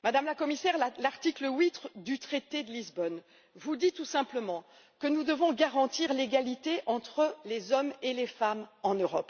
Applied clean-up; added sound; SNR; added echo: none; none; none; none.